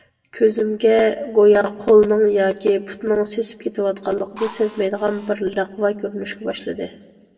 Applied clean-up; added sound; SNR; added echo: none; Drill; 19 dB; reverberation time 1.0 s.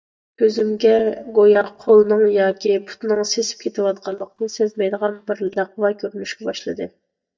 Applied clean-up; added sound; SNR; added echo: neural mask model DeepFilterNet 3.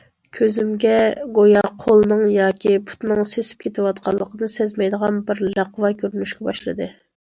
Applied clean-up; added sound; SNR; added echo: none; none; none; none.